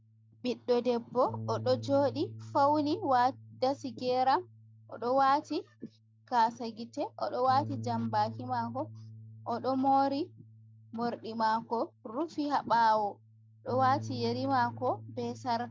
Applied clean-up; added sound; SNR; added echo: none; Bass guitar; 14 dB; none.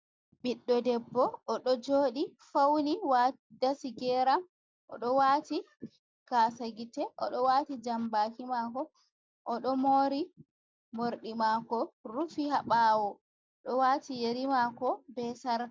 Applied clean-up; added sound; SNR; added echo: none; none; none; none.